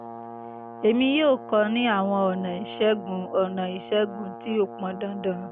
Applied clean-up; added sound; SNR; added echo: none; Brass instrument; 13 dB; none.